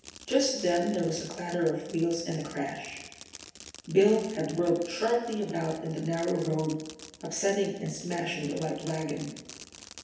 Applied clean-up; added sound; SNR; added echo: none; Fireworks; 18 dB; reverberation time 0.9 s.